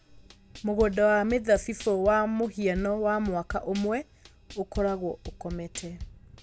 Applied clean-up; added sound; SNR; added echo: none; Drum kit; 15 dB; none.